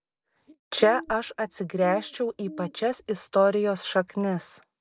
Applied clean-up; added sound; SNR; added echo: neural mask model DeepFilterNet 3.